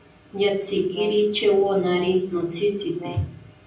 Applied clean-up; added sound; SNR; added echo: none; Brass instrument; 18 dB; reverberation time 0.6 s.